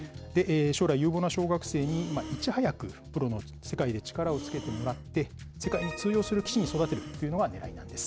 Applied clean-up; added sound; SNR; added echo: none; Breathing; 14 dB; none.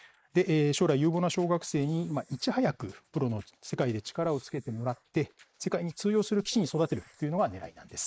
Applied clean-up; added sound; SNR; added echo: neural mask model Resemble Enhance denoiser.